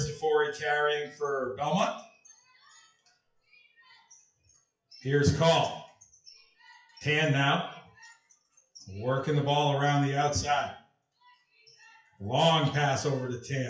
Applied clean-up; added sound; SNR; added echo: classical method WPE with log-MMSE.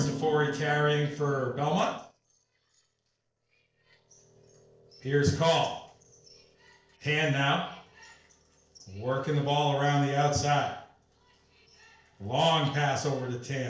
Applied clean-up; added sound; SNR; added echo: neural separator model SepFormer DNS4.